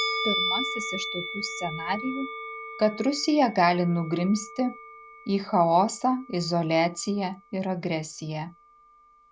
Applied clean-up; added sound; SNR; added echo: none; Musical instrument; 9 dB; none.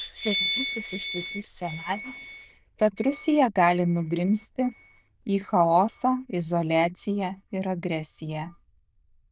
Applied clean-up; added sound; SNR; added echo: neural diffusion model UNIVERSE++.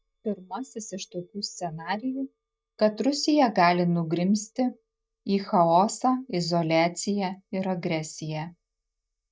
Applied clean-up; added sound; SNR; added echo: neural mask model DeepFilterNet 3.